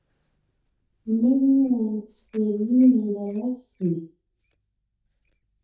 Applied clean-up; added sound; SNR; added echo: neural mask model DeepFilterNet 3.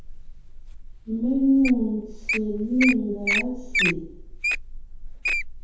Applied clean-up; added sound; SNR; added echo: none; Wild animals; 3 dB; reverberation time 0.8 s.